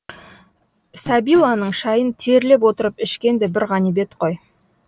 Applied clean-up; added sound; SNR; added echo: none; Fart; 19 dB; none.